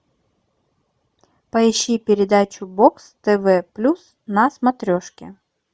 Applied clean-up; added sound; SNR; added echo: none; none; none; none.